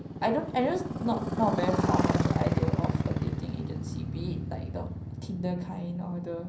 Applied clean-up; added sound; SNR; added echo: none; Motorcycle; -2 dB; reverberation time 0.6 s.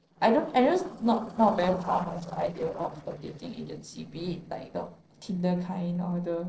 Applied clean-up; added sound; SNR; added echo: neural separator model SepFormer DNS4.